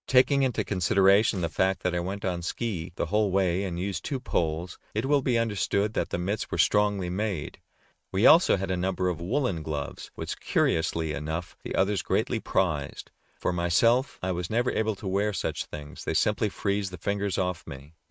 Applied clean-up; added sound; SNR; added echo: neural mask model RNNoise.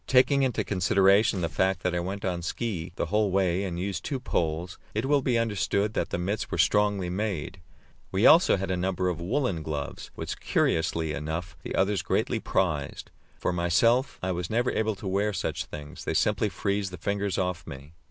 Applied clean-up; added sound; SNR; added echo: none; Tearing; 17 dB; none.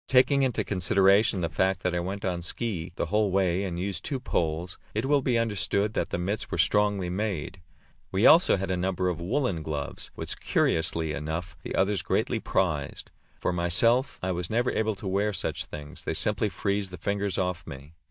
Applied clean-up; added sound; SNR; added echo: neural mask model DeepFilterNet 3.